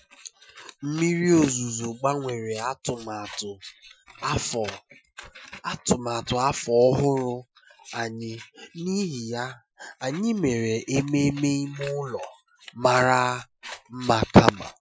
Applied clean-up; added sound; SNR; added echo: classical method Wiener filter.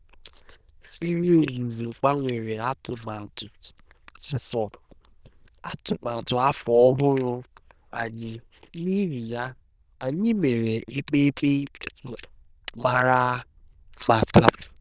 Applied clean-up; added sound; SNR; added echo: neural diffusion model UNIVERSE++.